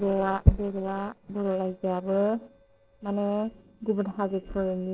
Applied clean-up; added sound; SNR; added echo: neural separator model SepFormer DNS4.